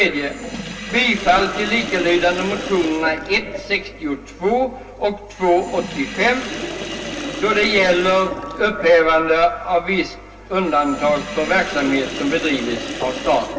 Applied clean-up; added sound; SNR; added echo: none; Sink (filling or washing); 10 dB; reverberation time 0.1 s.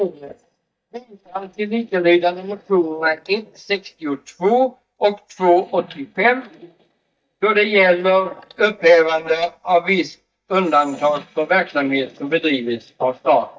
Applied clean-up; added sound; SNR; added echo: neural mask model DeepFilterNet 3.